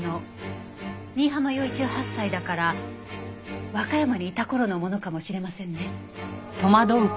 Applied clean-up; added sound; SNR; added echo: none; none; none; none.